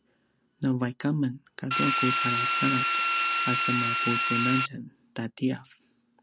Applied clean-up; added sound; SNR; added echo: none; Drill; -5 dB; none.